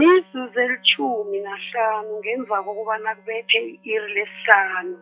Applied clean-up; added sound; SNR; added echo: classical method log-MMSE.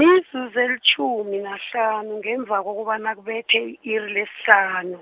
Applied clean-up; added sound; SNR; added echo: none; none; none; none.